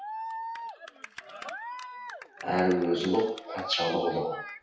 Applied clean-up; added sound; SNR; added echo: classical method WPE with log-MMSE.